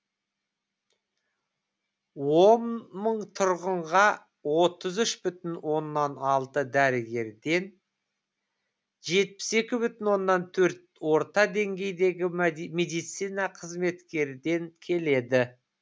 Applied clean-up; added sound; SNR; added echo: none; none; none; none.